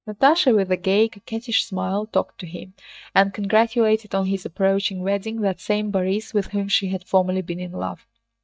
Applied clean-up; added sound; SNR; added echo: neural mask model DeepFilterNet 3.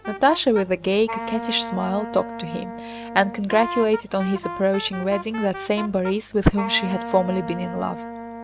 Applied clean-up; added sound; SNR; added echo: none; Wind instrument, woodwind instrument; 10 dB; none.